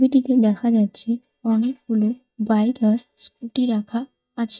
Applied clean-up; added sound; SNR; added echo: neural mask model DeepFilterNet 3.